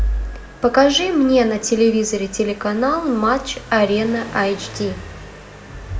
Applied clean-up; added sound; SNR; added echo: none; Motorcycle; 19 dB; reverberation time 0.4 s.